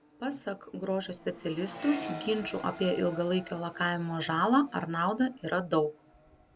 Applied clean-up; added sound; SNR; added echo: none; Accelerating, revving, vroom; 15 dB; none.